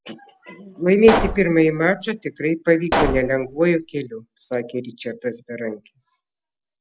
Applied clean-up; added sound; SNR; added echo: none; Explosion; 4 dB; none.